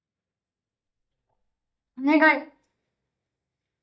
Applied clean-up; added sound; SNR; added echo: neural mask model DeepFilterNet 3.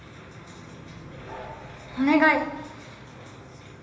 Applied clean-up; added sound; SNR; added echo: none; Train; 18 dB; reverberation time 1.0 s.